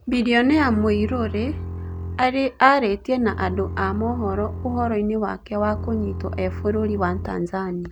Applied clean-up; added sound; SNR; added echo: none; Bowed string instrument; 8 dB; none.